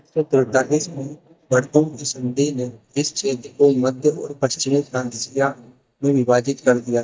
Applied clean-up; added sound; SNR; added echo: neural mask model DeepFilterNet 3.